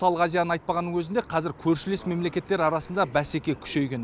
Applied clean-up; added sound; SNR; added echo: none; none; none; none.